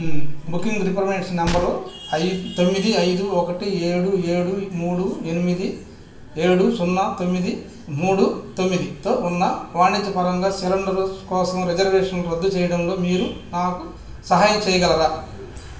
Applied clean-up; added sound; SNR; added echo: none; Gunshot, gunfire; 13 dB; reverberation time 0.9 s.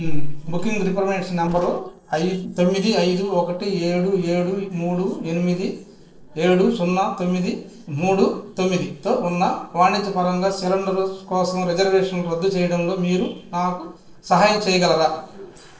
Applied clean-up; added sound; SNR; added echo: neural separator model SepFormer DNS4.